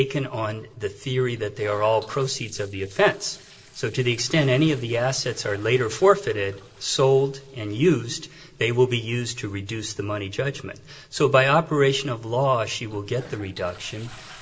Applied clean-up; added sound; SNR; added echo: neural separator model SepFormer DNS4.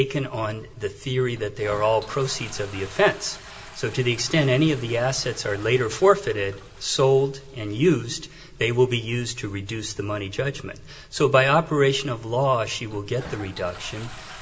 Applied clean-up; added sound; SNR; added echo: none; Toilet flush; 20 dB; reverberation time 0.5 s.